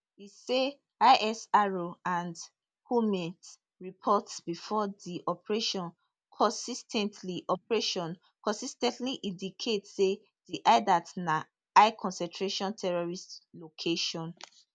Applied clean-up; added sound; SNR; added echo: none; none; none; none.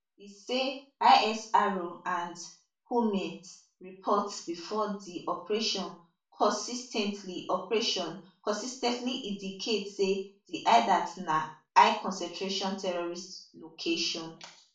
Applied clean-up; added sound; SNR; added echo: none; none; none; reverberation time 0.4 s.